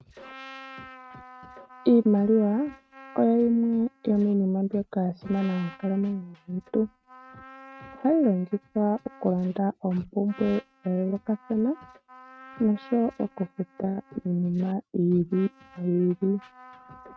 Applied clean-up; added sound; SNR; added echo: neural mask model RNNoise.